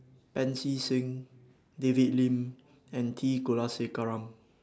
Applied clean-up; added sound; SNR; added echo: none; none; none; none.